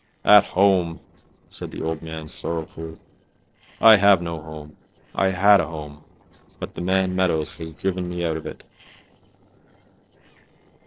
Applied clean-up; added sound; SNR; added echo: neural separator model SepFormer DNS4.